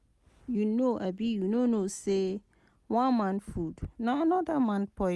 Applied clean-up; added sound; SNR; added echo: none; none; none; none.